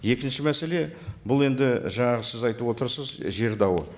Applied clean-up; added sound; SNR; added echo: none; none; none; none.